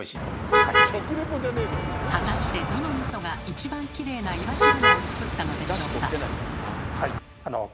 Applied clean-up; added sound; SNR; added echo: none; Motor vehicle (road); -5 dB; none.